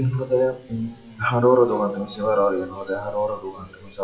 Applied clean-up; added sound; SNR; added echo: classical method WPE with log-MMSE.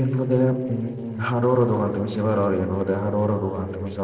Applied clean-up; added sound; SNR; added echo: neural separator model SepFormer DNS4.